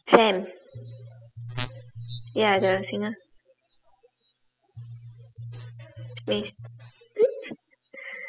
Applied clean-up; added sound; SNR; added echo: classical method spectral subtraction.